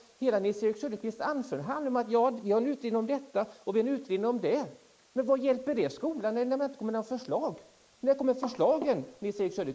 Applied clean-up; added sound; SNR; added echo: neural mask model Resemble Enhance denoiser.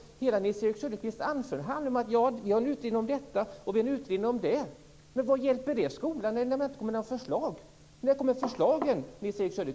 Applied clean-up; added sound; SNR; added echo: none; none; none; none.